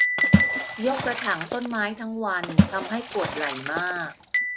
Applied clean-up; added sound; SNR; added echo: none; Water / Splash, splatter + Chink, clink; -4 dB; none.